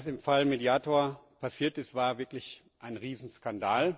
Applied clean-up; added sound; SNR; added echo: neural separator model SepFormer DNS4.